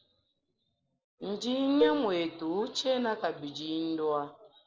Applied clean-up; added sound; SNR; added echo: neural separator model SepFormer DNS4.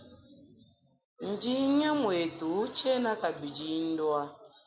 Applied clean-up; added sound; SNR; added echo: none; none; none; none.